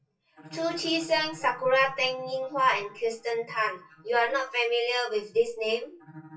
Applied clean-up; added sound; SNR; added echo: classical method WPE with log-MMSE.